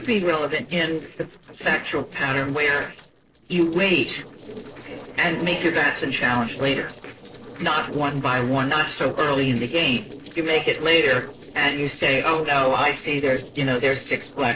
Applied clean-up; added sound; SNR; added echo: neural separator model SepFormer DNS4.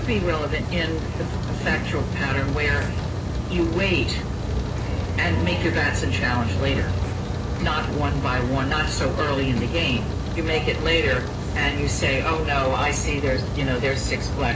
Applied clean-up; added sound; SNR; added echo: none; Rain; 0 dB; reverberation time 0.2 s.